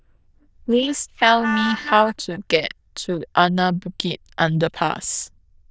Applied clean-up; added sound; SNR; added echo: neural diffusion model UNIVERSE++.